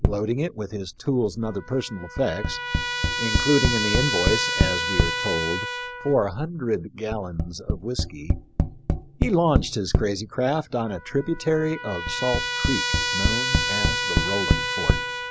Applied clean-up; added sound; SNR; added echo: none; Trumpet + Tap; -1 dB; none.